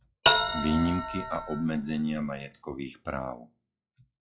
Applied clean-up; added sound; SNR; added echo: classical method log-MMSE.